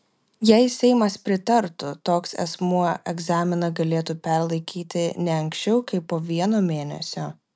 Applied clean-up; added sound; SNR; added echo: none; none; none; none.